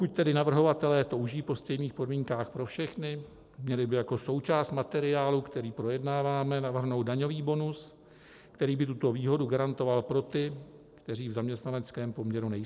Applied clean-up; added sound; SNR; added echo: none; none; none; none.